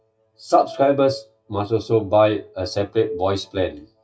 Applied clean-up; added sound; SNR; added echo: classical method WPE with log-MMSE.